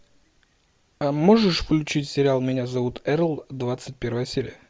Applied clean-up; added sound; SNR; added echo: none; none; none; none.